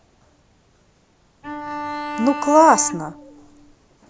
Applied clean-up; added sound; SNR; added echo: none; Bowed string instrument; 8 dB; none.